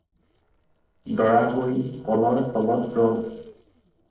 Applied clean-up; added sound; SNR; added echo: neural separator model SepFormer DNS4.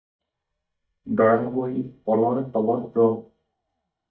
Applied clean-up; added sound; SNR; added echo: neural mask model DeepFilterNet 3.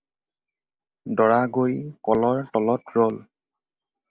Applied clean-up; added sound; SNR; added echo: none; none; none; none.